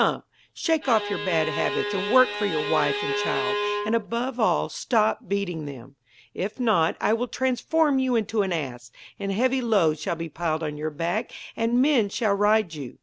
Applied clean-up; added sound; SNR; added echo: none; Bowed string instrument; 4 dB; none.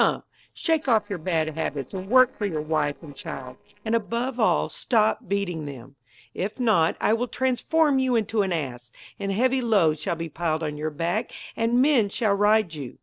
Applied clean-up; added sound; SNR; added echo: neural separator model SepFormer DNS4.